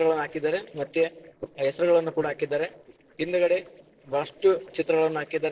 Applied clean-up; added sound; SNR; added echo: neural separator model SepFormer DNS4.